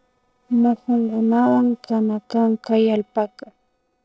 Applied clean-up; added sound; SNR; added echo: neural separator model SepFormer DNS4.